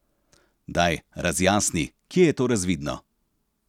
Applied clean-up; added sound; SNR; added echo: none; none; none; none.